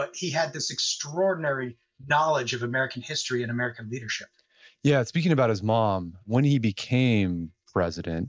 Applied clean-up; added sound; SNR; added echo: neural mask model DeepFilterNet 3.